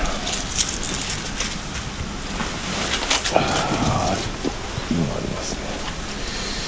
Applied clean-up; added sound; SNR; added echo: none; none; none; none.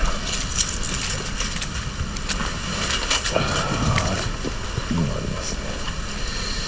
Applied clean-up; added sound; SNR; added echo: none; Water / Splash, splatter; 13 dB; reverberation time 0.7 s.